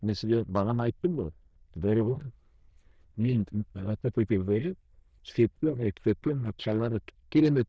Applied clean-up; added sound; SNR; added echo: neural diffusion model UNIVERSE++.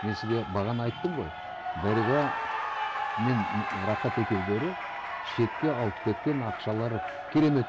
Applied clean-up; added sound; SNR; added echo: none; Cheering; 5 dB; none.